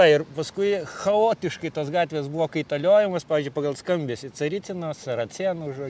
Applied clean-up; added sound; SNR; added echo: none; none; none; none.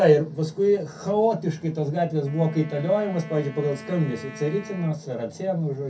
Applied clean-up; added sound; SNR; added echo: none; Wind instrument, woodwind instrument; 18 dB; reverberation time 0.3 s.